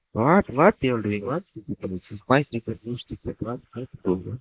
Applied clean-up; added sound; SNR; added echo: neural mask model Resemble Enhance denoiser.